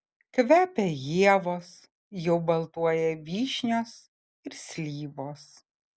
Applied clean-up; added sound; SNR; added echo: none; none; none; none.